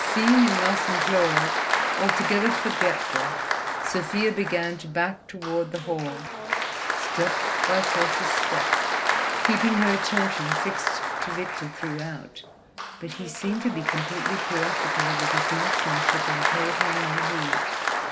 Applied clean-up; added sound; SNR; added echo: none; Applause; -3 dB; none.